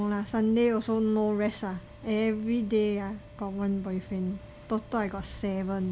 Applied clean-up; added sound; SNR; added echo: none; none; none; none.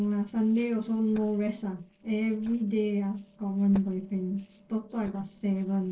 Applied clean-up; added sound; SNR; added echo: neural separator model SepFormer DNS4.